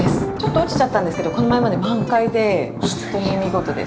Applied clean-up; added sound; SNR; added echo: none; Thunder; 5 dB; none.